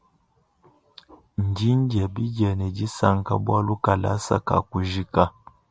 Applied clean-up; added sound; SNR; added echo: none; none; none; none.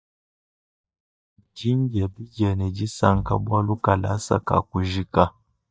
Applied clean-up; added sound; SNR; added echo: neural mask model DeepFilterNet 3.